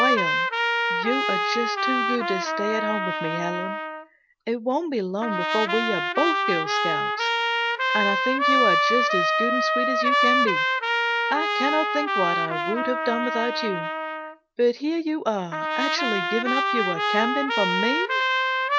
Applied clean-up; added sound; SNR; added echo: none; Trumpet; -4 dB; none.